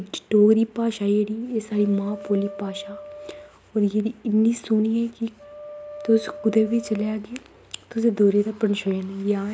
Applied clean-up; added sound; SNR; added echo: none; Wind instrument, woodwind instrument; 17 dB; none.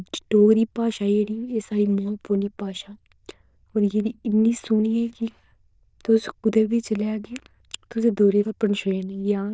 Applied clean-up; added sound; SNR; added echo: neural diffusion model UNIVERSE++.